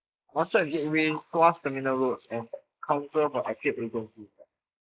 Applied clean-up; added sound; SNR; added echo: neural mask model Resemble Enhance denoiser.